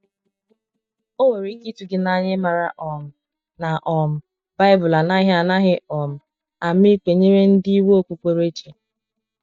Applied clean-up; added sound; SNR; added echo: neural mask model DeepFilterNet 3.